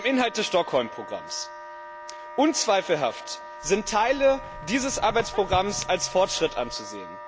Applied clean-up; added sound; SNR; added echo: none; Wind instrument, woodwind instrument + Squeak; 13 dB; none.